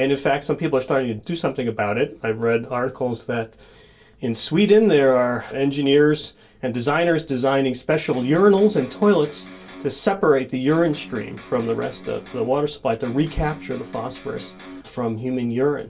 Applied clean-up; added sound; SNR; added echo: none; Electric guitar; 18 dB; reverberation time 0.2 s.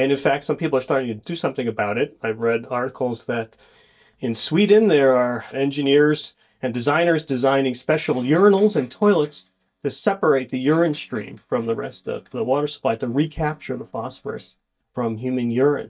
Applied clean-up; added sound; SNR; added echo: neural mask model DeepFilterNet 3.